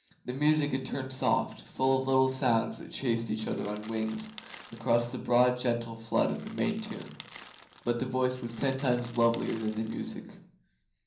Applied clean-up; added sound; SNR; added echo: none; Crackle; 19 dB; reverberation time 0.6 s.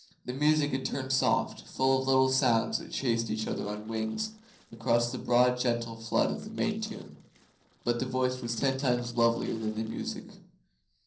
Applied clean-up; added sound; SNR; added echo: neural separator model SepFormer DNS4.